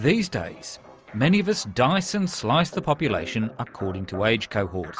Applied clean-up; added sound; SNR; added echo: none; none; none; none.